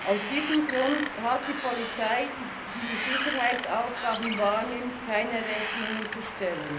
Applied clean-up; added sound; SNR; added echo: none; Wind; 4 dB; reverberation time 0.5 s.